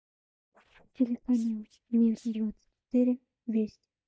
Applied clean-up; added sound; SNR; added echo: neural mask model DeepFilterNet 3.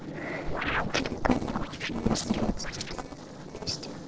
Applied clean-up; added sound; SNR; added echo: neural separator model SepFormer DNS4.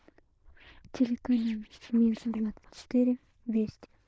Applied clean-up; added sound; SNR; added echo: neural diffusion model UNIVERSE++.